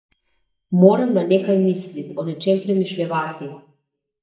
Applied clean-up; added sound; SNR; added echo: neural mask model DeepFilterNet 3.